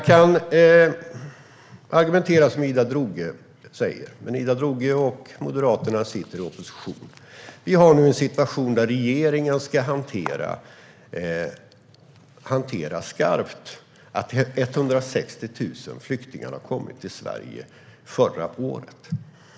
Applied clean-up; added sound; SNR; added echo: none; none; none; none.